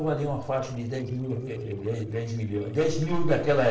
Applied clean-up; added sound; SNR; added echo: neural separator model SepFormer DNS4.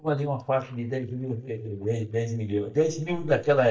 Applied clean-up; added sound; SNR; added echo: neural mask model DeepFilterNet 3.